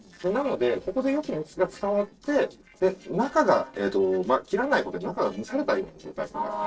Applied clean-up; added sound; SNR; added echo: neural separator model SepFormer DNS4.